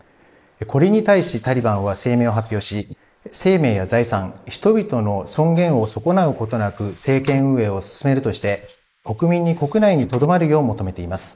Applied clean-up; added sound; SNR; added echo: neural mask model Resemble Enhance denoiser.